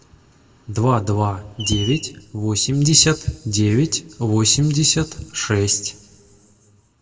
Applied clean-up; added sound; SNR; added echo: none; Screech; 17 dB; reverberation time 0.9 s.